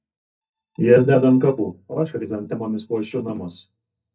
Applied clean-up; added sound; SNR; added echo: neural mask model DeepFilterNet 3.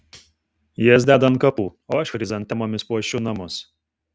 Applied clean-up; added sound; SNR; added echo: none; none; none; none.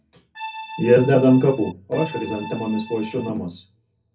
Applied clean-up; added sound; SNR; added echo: none; Accordion; 12 dB; reverberation time 0.3 s.